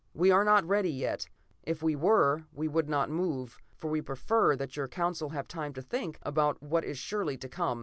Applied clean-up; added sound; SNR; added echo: none; none; none; none.